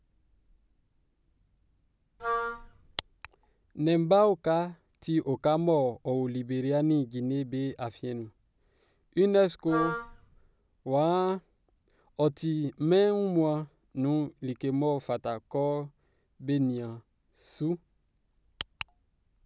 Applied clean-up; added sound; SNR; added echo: none; Wind instrument, woodwind instrument; 5 dB; none.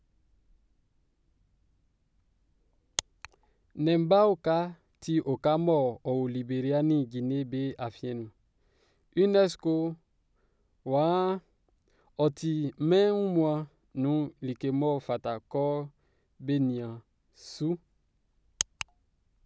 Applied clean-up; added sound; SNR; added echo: none; none; none; none.